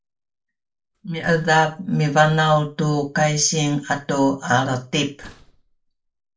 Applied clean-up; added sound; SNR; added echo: neural separator model SepFormer DNS4.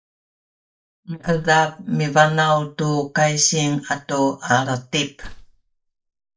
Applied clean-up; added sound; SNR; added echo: neural mask model DeepFilterNet 3.